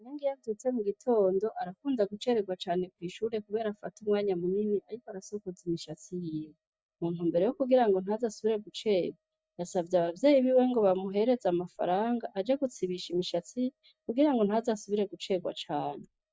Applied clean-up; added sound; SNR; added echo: neural mask model DeepFilterNet 3.